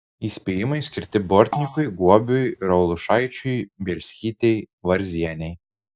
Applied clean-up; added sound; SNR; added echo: neural mask model DeepFilterNet 3.